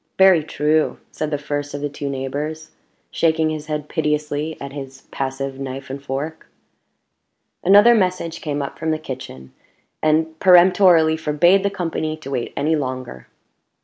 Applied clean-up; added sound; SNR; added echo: none; none; none; none.